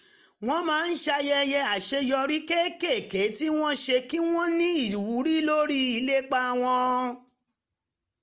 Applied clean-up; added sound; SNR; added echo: none; none; none; none.